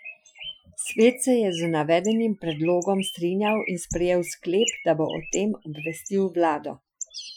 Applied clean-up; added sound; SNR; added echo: classical method Wiener filter.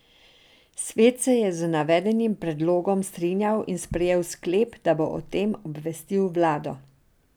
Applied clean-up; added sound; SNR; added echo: none; none; none; none.